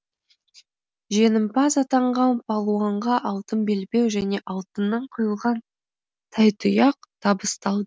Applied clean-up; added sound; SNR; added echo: none; none; none; none.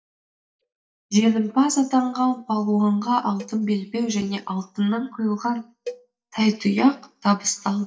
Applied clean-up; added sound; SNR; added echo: neural mask model DeepFilterNet 3.